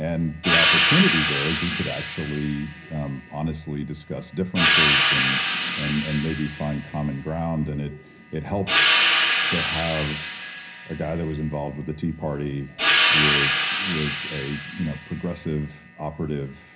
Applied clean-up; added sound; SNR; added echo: none; Cymbal; -3 dB; reverberation time 0.5 s.